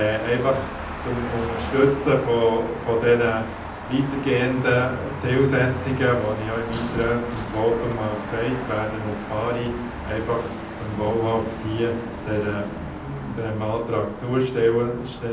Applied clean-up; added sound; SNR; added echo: none; Car passing by / Traffic noise, roadway noise / Engine; 9 dB; reverberation time 0.6 s.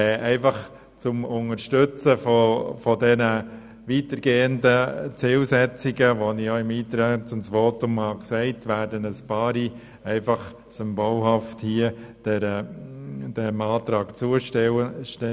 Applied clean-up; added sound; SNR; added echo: none; none; none; none.